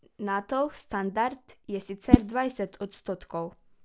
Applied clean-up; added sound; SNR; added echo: none; Whoosh, swoosh, swish; -4 dB; none.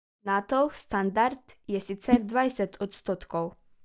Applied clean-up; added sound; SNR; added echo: neural mask model DeepFilterNet 3.